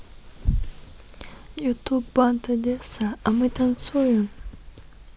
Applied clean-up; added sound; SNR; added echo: none; none; none; none.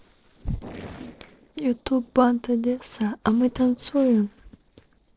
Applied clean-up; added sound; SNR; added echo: neural separator model SepFormer DNS4.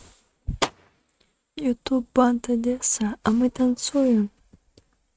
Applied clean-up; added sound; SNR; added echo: neural mask model RNNoise.